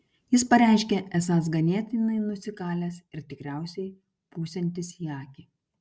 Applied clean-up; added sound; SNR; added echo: none; none; none; none.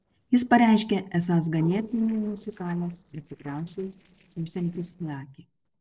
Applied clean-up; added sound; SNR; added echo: neural separator model SepFormer DNS4.